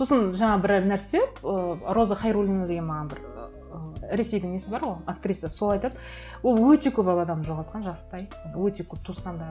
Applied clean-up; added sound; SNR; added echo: none; none; none; none.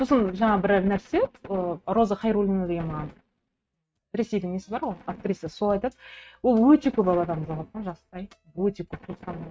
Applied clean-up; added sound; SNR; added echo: neural mask model RNNoise.